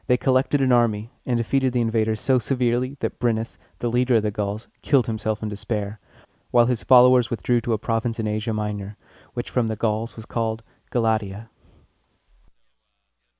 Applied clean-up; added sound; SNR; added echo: none; none; none; none.